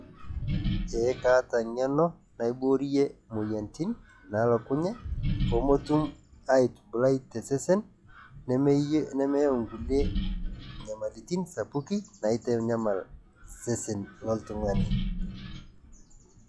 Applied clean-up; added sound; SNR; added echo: classical method log-MMSE.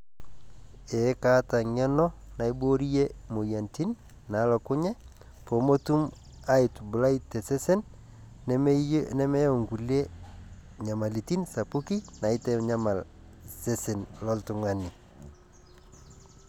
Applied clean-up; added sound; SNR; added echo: none; none; none; none.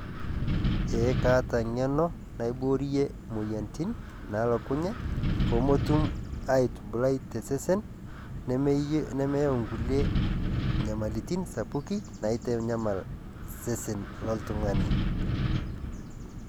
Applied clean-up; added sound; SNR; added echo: none; Wind; 2 dB; none.